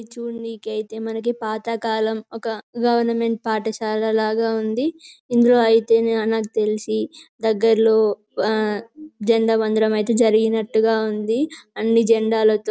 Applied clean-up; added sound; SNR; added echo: none; none; none; none.